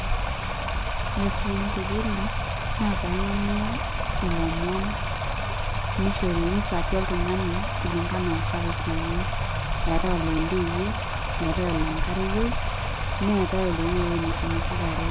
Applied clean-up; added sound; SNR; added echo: none; Stream; -4 dB; none.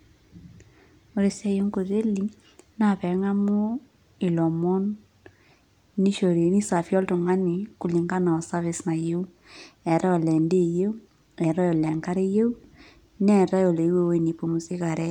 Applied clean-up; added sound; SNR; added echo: none; none; none; none.